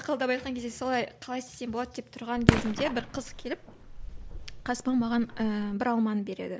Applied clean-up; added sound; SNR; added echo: none; Fireworks; 1 dB; none.